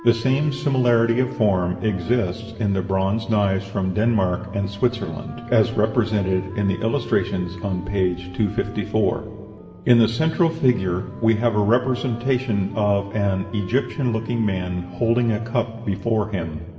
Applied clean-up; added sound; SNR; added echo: none; Wind instrument, woodwind instrument; 17 dB; reverberation time 2.2 s.